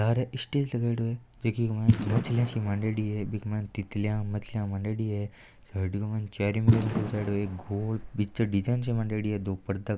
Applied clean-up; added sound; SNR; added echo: neural mask model Resemble Enhance denoiser.